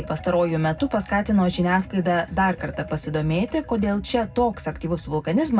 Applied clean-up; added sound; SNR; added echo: none; none; none; reverberation time 0.3 s.